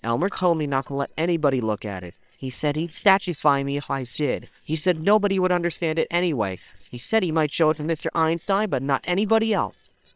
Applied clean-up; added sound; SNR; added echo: neural separator model SepFormer WHAM!.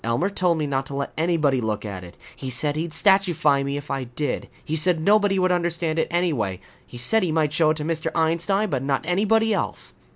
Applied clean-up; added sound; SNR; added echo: none; none; none; none.